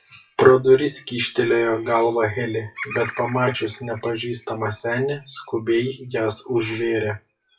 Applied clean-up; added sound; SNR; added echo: classical method WPE with log-MMSE.